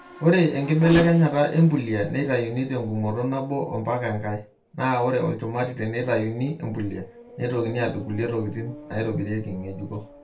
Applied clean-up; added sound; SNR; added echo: none; Race car, auto racing / Accelerating, revving, vroom; 17 dB; reverberation time 0.2 s.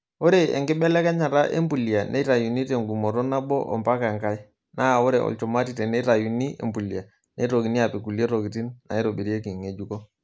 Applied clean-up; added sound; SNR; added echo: none; none; none; none.